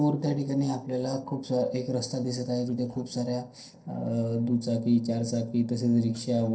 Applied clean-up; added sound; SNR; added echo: neural separator model SepFormer DNS4.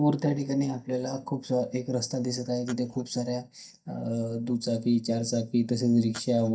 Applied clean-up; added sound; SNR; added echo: neural mask model DeepFilterNet 3.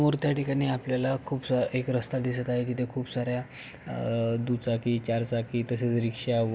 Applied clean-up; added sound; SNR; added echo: none; none; none; none.